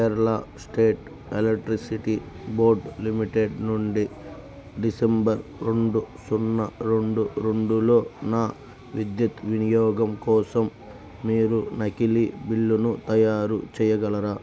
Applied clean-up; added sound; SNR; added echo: none; none; none; none.